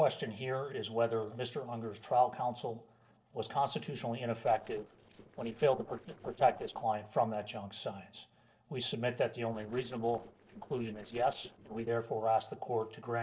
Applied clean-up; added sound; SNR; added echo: neural separator model SepFormer DNS4.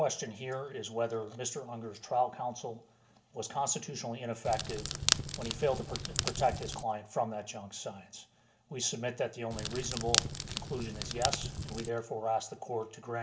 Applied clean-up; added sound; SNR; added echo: none; Crackle; -1 dB; reverberation time 0.3 s.